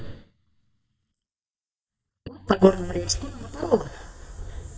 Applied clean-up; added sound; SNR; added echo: neural mask model DeepFilterNet 3.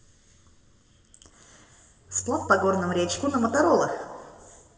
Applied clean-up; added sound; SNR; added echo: none; Bowed string instrument; 16 dB; reverberation time 1.8 s.